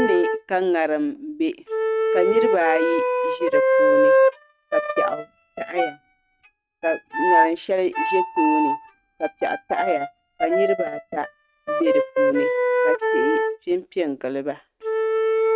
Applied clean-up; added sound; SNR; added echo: neural mask model RNNoise.